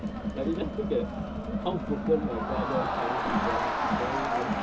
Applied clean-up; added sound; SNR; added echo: none; Crowd; -3 dB; reverberation time 0.2 s.